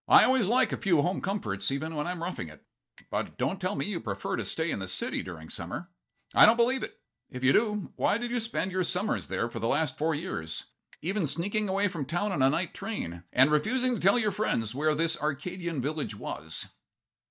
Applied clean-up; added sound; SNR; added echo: neural mask model DeepFilterNet 3.